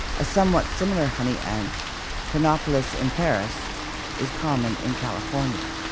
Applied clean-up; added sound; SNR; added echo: none; Rain; 4 dB; none.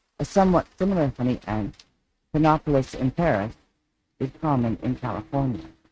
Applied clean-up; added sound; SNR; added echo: neural mask model RNNoise.